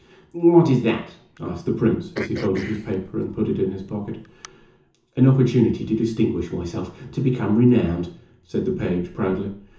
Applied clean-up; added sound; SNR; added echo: none; Cough; 18 dB; reverberation time 0.6 s.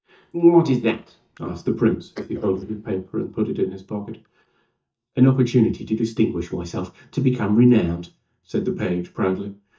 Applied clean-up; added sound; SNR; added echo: neural mask model DeepFilterNet 3.